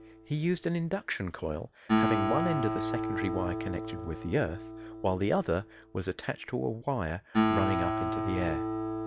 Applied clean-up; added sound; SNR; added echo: none; Acoustic guitar; 1 dB; none.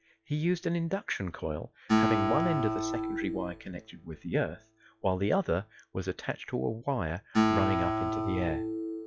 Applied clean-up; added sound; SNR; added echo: classical method log-MMSE.